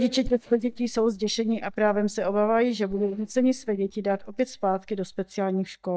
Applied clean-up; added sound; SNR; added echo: neural mask model DeepFilterNet 3.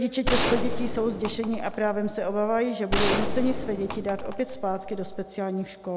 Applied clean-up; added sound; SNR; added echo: none; Gunshot, gunfire; 0 dB; none.